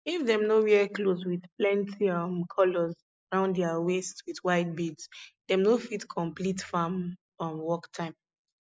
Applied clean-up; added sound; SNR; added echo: neural mask model Resemble Enhance denoiser.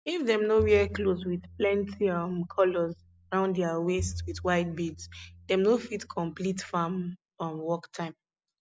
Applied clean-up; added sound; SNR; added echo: none; Bowed string instrument; 13 dB; none.